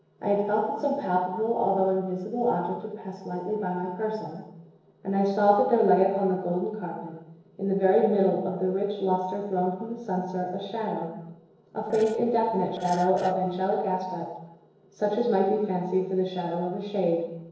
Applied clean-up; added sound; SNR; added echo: neural separator model SepFormer DNS4.